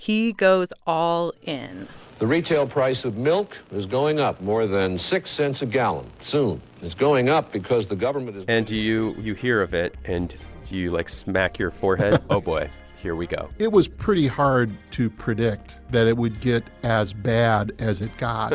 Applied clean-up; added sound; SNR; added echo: none; none; none; none.